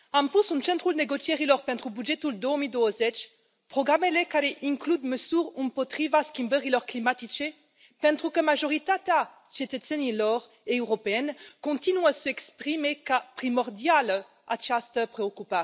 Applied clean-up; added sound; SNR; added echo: none; none; none; none.